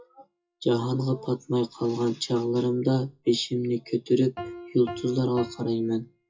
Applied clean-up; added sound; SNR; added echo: classical method WPE with log-MMSE.